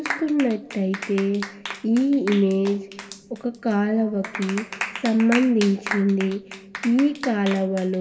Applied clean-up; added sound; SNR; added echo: none; Clapping; 12 dB; reverberation time 2.0 s.